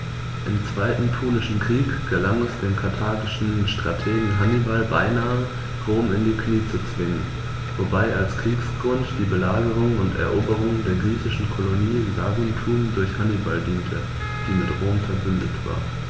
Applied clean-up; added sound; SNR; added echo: none; Wind instrument, woodwind instrument; 15 dB; none.